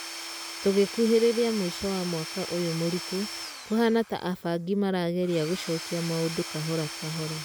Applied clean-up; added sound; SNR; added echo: none; Tools / Domestic sounds, home sounds; 10 dB; none.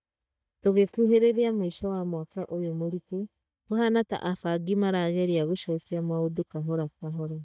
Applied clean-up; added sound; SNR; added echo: neural mask model DeepFilterNet 3.